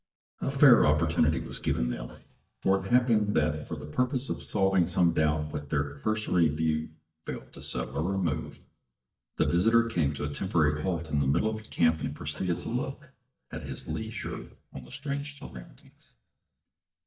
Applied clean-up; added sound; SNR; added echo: neural mask model DeepFilterNet 3.